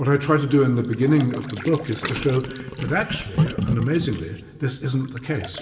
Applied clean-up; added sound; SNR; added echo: none; Gurgling; 8 dB; reverberation time 1.7 s.